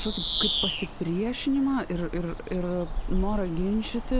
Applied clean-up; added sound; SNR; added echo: none; Bird vocalization, bird call, bird song; 0 dB; none.